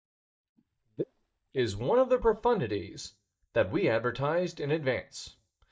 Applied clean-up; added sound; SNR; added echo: neural mask model DeepFilterNet 3.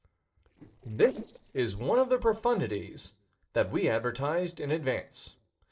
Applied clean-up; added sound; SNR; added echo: neural separator model SepFormer DNS4.